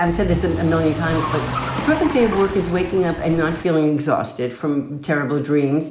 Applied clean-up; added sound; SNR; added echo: none; Car; 7 dB; none.